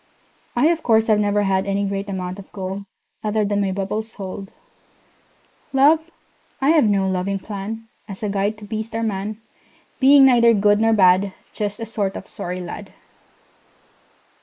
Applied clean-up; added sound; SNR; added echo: neural mask model Resemble Enhance denoiser.